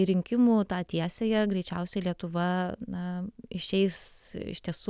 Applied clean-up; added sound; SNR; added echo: none; none; none; none.